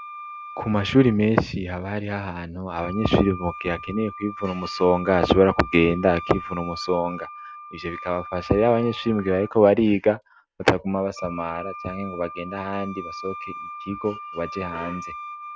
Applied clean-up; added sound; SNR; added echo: none; Wind instrument, woodwind instrument; 14 dB; none.